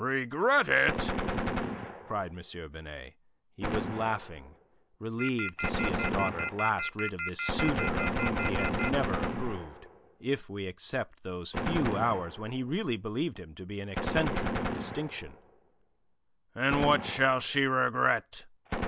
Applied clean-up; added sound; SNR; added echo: none; Telephone + Gunshot, gunfire; 3 dB; none.